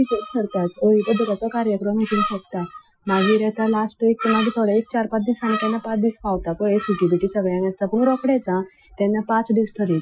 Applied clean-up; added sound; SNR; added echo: classical method Wiener filter.